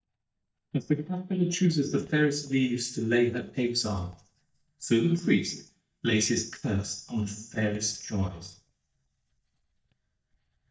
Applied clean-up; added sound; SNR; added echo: neural mask model DeepFilterNet 3.